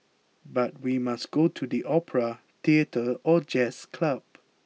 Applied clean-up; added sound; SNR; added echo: none; none; none; none.